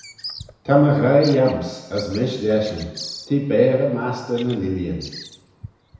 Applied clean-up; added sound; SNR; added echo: none; Bird vocalization, bird call, bird song; 18 dB; reverberation time 1.0 s.